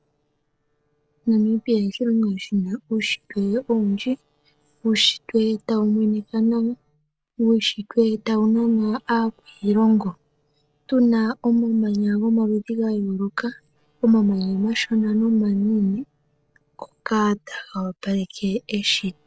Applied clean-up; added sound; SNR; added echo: neural separator model SepFormer DNS4.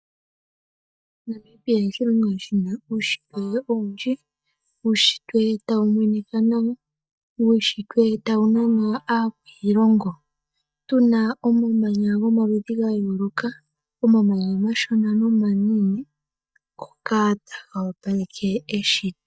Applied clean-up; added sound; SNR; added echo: neural mask model DeepFilterNet 3.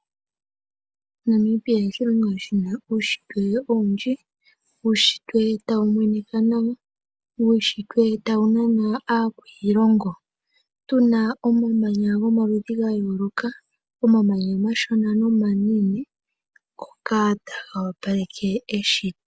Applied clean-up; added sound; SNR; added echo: none; none; none; none.